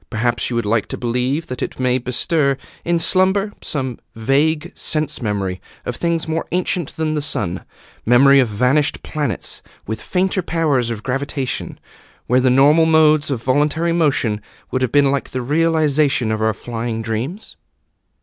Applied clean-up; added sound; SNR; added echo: none; none; none; none.